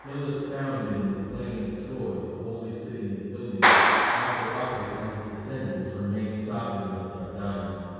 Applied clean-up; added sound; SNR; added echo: none; Clapping; -2 dB; reverberation time 2.1 s.